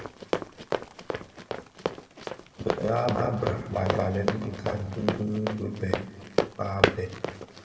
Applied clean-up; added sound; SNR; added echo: none; Run; 1 dB; reverberation time 1.8 s.